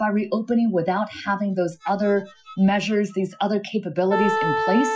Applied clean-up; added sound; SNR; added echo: classical method Wiener filter.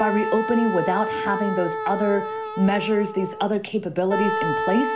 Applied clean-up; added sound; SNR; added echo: none; Wind instrument, woodwind instrument; 4 dB; none.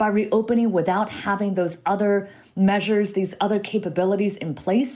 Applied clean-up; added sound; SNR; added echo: none; none; none; none.